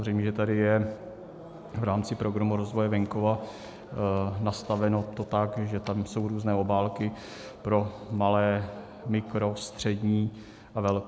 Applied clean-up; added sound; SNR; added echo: none; none; none; none.